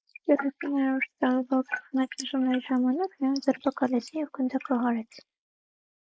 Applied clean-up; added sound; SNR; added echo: neural mask model Resemble Enhance denoiser.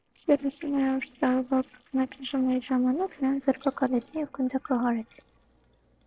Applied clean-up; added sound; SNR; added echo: neural separator model SepFormer DNS4.